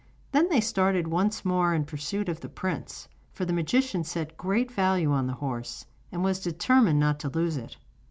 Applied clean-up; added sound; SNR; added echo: none; none; none; none.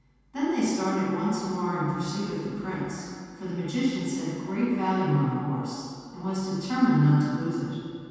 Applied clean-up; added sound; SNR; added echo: none; none; none; reverberation time 2.1 s.